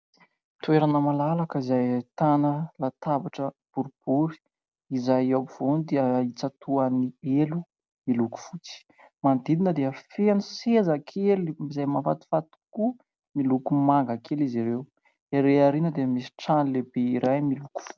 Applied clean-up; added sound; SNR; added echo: none; none; none; none.